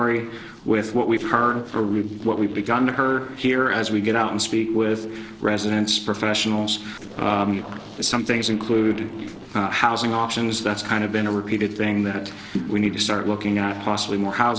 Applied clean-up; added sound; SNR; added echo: neural separator model SepFormer DNS4.